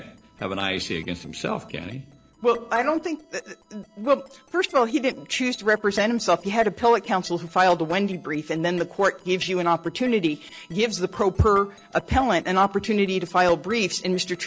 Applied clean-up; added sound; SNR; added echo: neural separator model SepFormer DNS4.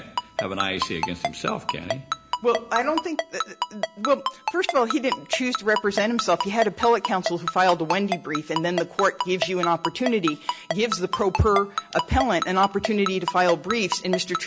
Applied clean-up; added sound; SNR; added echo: none; Ringtone; 6 dB; none.